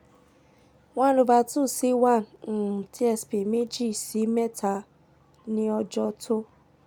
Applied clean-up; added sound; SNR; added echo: none; none; none; none.